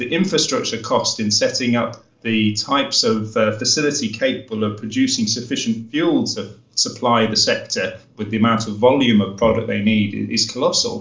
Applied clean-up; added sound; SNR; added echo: none; none; none; reverberation time 0.4 s.